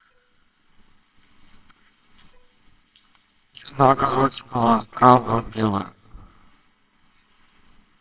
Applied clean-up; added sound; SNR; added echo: neural separator model SepFormer WHAMR!.